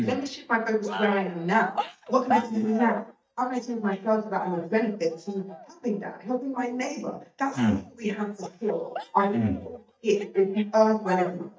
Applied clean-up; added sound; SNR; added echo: neural mask model DeepFilterNet 3.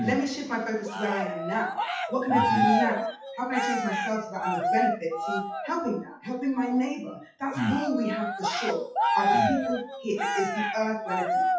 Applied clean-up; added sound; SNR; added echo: classical method WPE with log-MMSE.